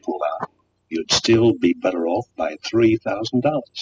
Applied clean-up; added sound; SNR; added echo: classical method spectral subtraction.